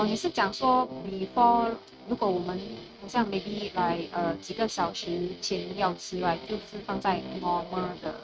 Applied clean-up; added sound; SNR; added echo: neural mask model RNNoise.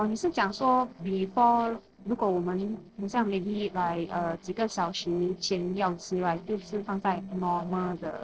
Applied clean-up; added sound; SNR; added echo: neural separator model SepFormer DNS4.